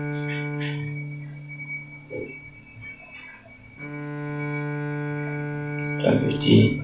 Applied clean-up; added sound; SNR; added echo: none; Bowed string instrument; 4 dB; reverberation time 0.2 s.